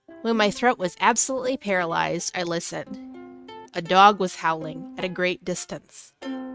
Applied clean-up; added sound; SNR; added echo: neural mask model RNNoise.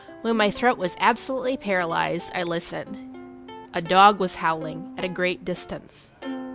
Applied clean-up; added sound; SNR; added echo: none; Plucked string instrument; 16 dB; none.